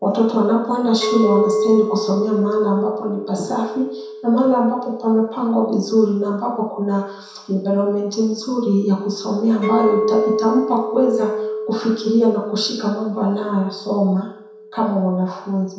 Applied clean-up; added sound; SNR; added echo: none; Chink, clink; 7 dB; reverberation time 0.7 s.